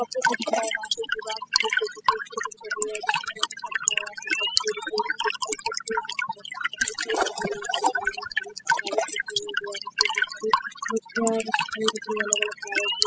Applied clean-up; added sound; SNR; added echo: classical method spectral subtraction.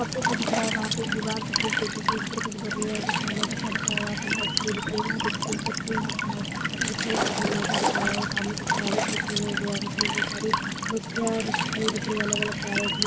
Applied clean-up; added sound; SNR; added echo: none; Walk, footsteps / Stream / Trickle, dribble / Chirp, tweet; -5 dB; none.